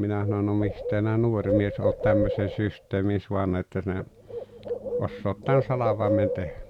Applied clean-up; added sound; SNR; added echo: none; Bird; 4 dB; none.